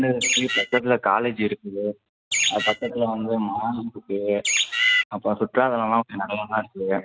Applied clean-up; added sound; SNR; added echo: neural mask model RNNoise.